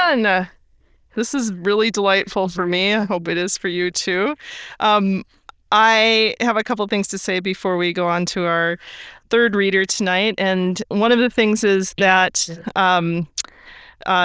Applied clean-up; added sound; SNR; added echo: neural diffusion model UNIVERSE++.